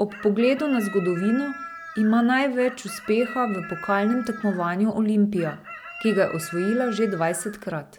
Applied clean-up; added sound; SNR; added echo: none; Chicken, rooster; 14 dB; none.